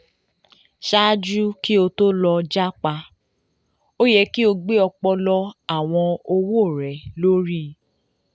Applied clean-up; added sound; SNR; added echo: none; none; none; none.